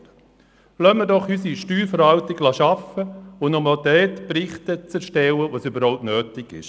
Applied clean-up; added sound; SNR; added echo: none; none; none; none.